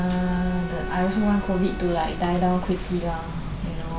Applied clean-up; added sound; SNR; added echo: none; Bowed string instrument; 15 dB; none.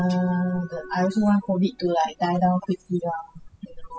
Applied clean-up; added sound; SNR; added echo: classical method spectral subtraction.